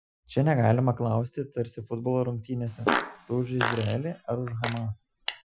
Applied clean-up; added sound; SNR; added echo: classical method Wiener filter.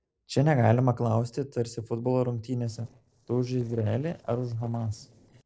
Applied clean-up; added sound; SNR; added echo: neural separator model SepFormer DNS4.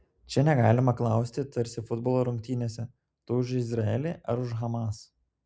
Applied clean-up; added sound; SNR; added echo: none; none; none; none.